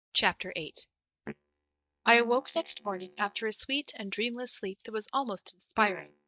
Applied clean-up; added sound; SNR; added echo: neural mask model DeepFilterNet 3.